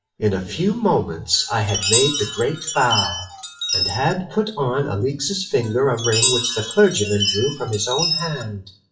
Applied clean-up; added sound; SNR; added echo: classical method WPE with log-MMSE.